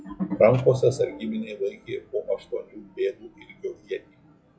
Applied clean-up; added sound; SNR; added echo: classical method log-MMSE.